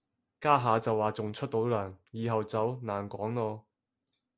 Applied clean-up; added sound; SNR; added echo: none; none; none; none.